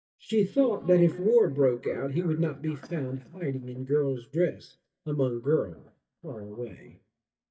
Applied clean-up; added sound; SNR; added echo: neural mask model DeepFilterNet 3.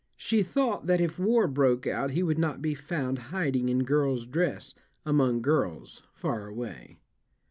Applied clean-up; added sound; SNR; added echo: none; none; none; none.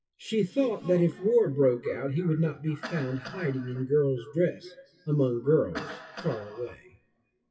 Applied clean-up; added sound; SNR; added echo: classical method WPE with log-MMSE.